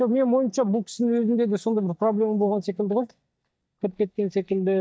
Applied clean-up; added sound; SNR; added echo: neural mask model DeepFilterNet 3.